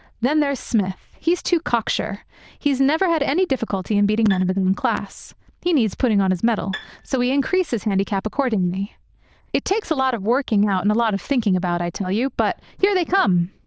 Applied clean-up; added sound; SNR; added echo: neural diffusion model UNIVERSE++.